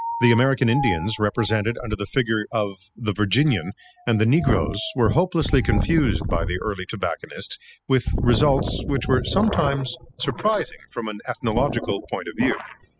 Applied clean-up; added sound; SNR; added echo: classical method spectral subtraction.